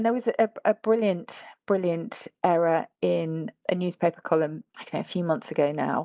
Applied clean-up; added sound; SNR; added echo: none; none; none; none.